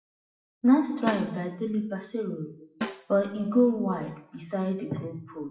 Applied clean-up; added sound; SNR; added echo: classical method WPE with log-MMSE.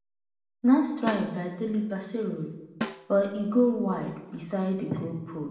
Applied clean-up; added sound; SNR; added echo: none; Snare drum; 12 dB; reverberation time 0.9 s.